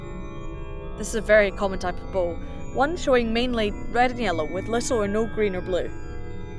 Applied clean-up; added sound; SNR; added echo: none; Chime; 6 dB; none.